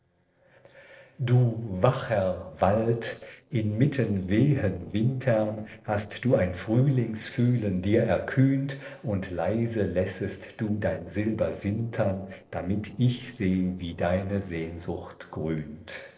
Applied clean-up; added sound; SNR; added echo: neural separator model SepFormer DNS4.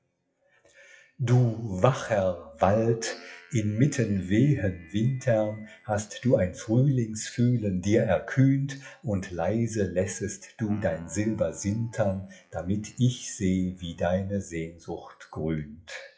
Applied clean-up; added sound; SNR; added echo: classical method WPE with log-MMSE.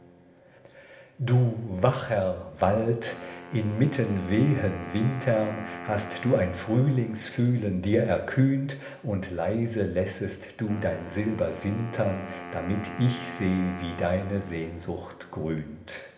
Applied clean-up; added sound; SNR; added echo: none; Wind instrument, woodwind instrument; 16 dB; reverberation time 1.0 s.